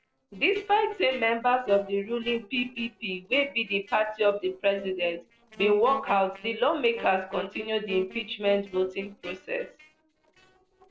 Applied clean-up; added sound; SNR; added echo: neural separator model SepFormer DNS4.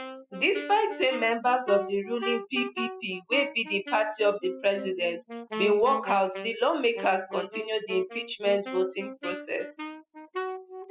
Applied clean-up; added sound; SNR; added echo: classical method spectral subtraction.